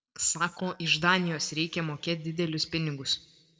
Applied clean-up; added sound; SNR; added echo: neural separator model SepFormer DNS4.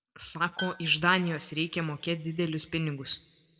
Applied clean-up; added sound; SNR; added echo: none; Tools; 16 dB; reverberation time 0.6 s.